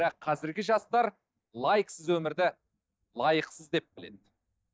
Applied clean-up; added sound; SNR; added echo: neural mask model DeepFilterNet 3.